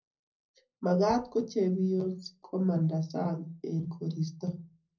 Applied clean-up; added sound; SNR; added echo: neural separator model SepFormer DNS4.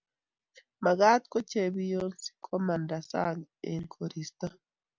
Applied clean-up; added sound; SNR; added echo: none; none; none; none.